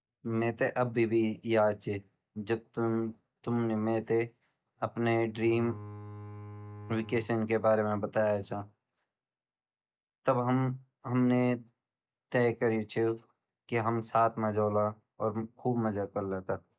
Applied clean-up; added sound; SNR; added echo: none; Bowed string instrument; 13 dB; none.